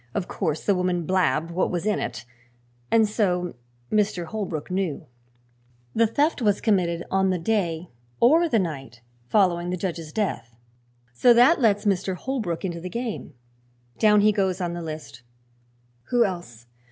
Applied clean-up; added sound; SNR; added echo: none; none; none; none.